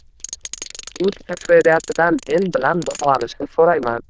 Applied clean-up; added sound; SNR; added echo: neural diffusion model UNIVERSE++.